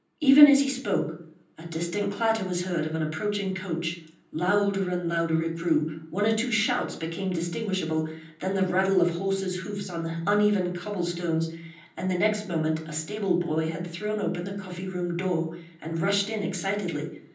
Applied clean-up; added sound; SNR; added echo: none; none; none; reverberation time 0.6 s.